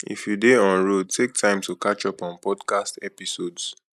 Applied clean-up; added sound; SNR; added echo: neural mask model Resemble Enhance denoiser.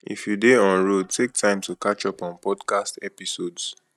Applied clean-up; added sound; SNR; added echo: neural mask model DeepFilterNet 3.